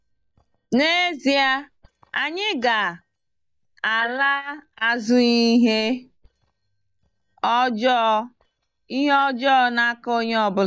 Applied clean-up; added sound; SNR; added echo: neural mask model DeepFilterNet 3.